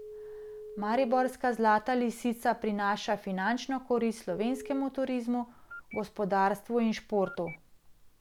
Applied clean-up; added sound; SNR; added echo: none; Telephone; 18 dB; none.